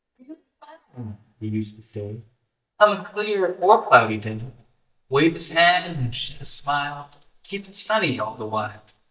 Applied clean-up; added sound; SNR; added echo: neural mask model DeepFilterNet 3.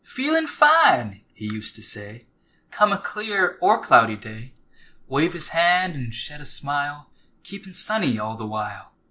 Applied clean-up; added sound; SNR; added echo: none; none; none; none.